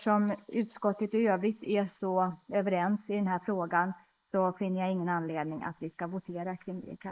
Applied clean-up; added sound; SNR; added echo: neural mask model Resemble Enhance denoiser.